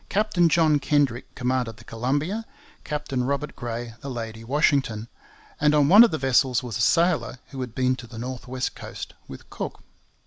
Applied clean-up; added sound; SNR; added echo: none; none; none; none.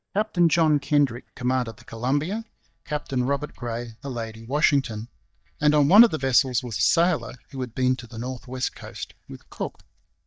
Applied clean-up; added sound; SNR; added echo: neural mask model DeepFilterNet 3.